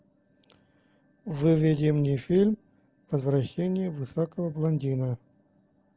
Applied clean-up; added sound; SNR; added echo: none; none; none; none.